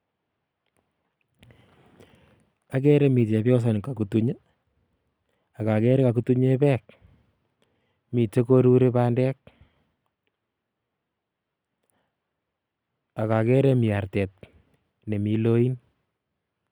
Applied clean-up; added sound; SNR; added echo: none; none; none; none.